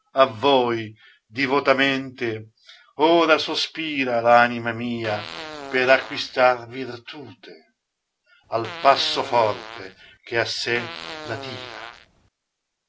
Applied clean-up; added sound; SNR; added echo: none; Fart; 14 dB; none.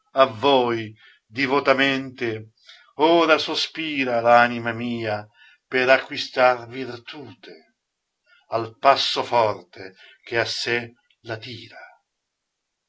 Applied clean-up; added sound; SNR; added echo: none; none; none; none.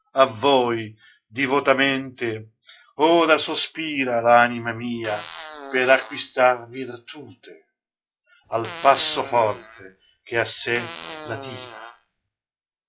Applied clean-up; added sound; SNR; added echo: classical method log-MMSE.